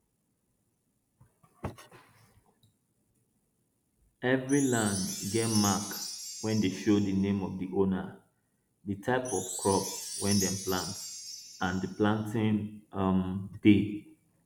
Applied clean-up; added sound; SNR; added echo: none; Chime; 8 dB; none.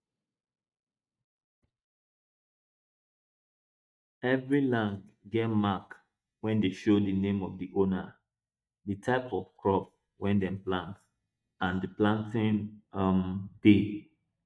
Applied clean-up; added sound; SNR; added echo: neural mask model DeepFilterNet 3.